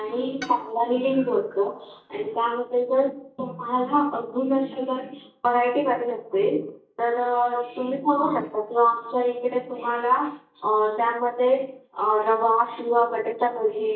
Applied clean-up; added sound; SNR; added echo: neural mask model DeepFilterNet 3.